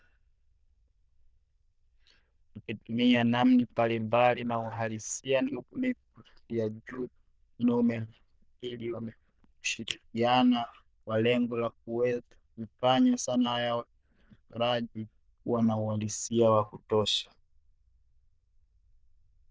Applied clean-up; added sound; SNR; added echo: neural diffusion model UNIVERSE++.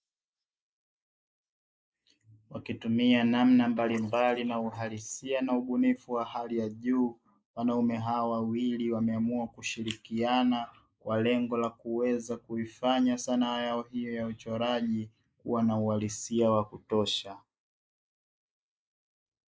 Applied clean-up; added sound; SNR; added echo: neural mask model Resemble Enhance denoiser.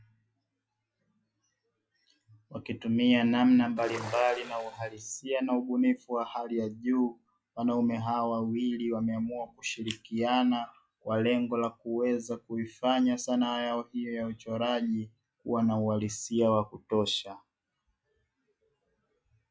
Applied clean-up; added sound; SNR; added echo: classical method log-MMSE.